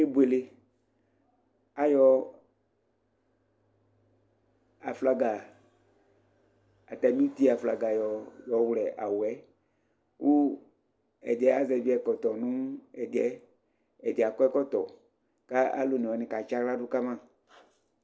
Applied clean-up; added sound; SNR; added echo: none; none; none; none.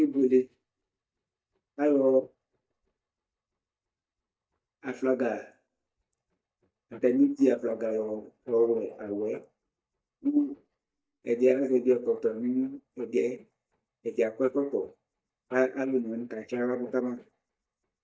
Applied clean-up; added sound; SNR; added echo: neural mask model DeepFilterNet 3.